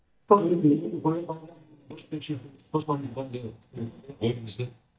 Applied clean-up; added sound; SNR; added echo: neural mask model DeepFilterNet 3.